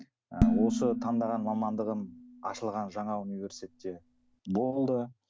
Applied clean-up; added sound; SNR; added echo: none; Dishes, pots, and pans; 0 dB; none.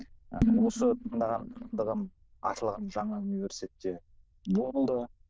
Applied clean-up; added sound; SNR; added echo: neural diffusion model UNIVERSE++.